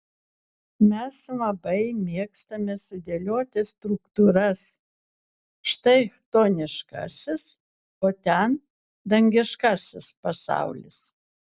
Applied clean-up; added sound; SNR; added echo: none; none; none; none.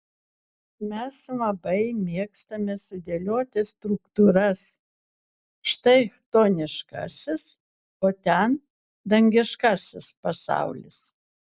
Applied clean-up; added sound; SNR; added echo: neural mask model Resemble Enhance denoiser.